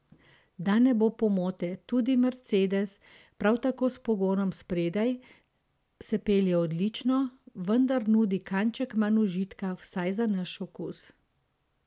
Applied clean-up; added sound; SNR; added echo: none; none; none; none.